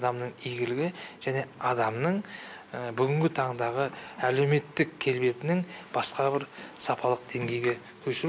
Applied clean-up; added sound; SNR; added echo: none; none; none; none.